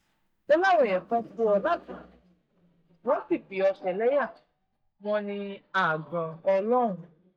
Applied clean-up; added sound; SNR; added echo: neural mask model DeepFilterNet 3.